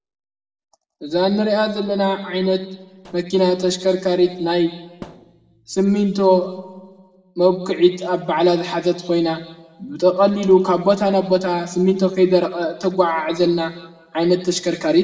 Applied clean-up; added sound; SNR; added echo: neural separator model SepFormer DNS4.